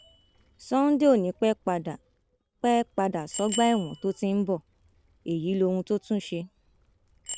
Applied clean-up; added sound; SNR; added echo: none; Bicycle bell; 17 dB; none.